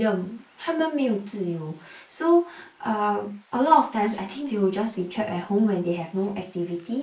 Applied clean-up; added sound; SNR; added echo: neural mask model Resemble Enhance denoiser.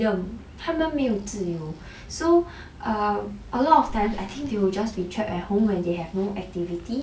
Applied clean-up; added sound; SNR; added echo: none; Breathing; 20 dB; none.